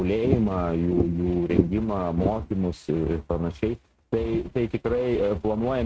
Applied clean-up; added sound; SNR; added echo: neural mask model RNNoise.